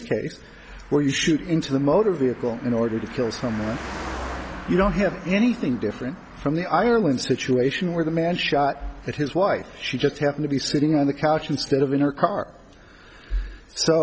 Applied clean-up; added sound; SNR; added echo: none; Car passing by; 18 dB; none.